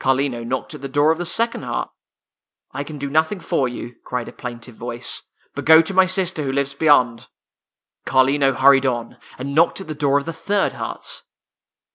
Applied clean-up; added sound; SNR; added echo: none; none; none; none.